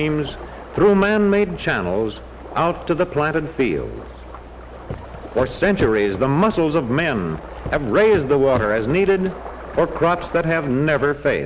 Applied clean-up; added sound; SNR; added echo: none; Walk, footsteps; 13 dB; none.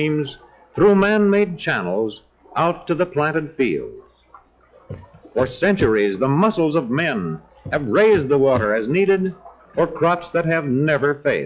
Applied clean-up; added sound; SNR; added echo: classical method log-MMSE.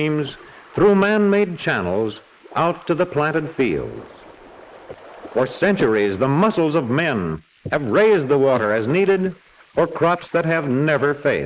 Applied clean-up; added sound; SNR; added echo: neural mask model Resemble Enhance denoiser.